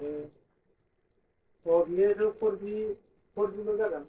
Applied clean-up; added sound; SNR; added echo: neural separator model SepFormer DNS4.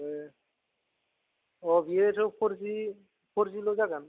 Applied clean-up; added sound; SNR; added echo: none; none; none; none.